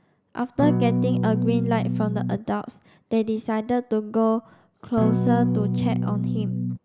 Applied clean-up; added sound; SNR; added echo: none; Electric guitar / Strum; -2 dB; none.